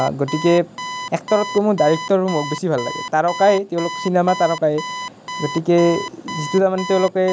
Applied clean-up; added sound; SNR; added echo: none; Alarm; 11 dB; none.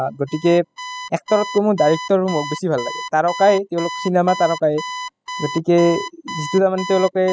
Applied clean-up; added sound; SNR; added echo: classical method spectral subtraction.